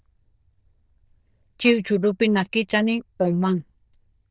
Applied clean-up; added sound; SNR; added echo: neural diffusion model UNIVERSE++.